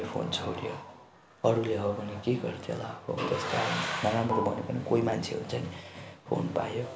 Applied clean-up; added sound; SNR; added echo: none; none; none; none.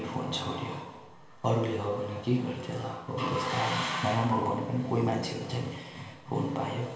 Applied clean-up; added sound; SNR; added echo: none; none; none; reverberation time 1.1 s.